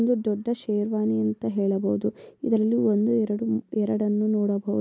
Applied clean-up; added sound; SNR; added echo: none; none; none; none.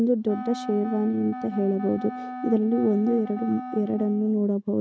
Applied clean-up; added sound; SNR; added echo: neural mask model RNNoise.